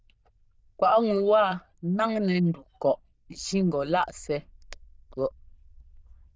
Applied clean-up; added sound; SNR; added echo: neural diffusion model UNIVERSE++.